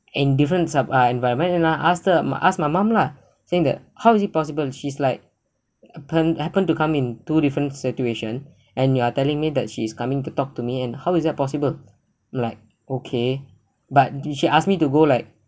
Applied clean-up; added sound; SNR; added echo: none; none; none; none.